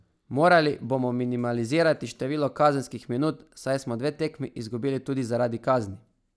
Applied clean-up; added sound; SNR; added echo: none; none; none; none.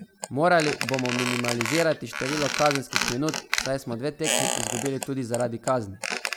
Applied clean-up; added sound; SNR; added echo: none; Squeak; 4 dB; none.